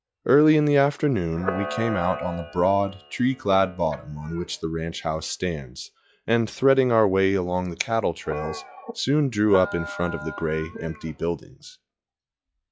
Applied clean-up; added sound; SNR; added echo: classical method log-MMSE.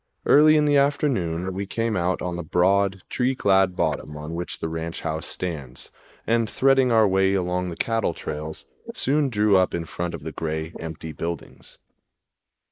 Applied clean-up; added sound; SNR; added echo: neural mask model Resemble Enhance denoiser.